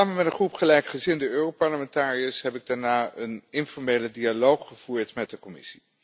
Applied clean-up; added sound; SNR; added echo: none; none; none; none.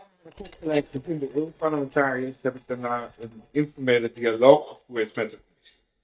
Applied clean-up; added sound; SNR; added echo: neural mask model DeepFilterNet 3.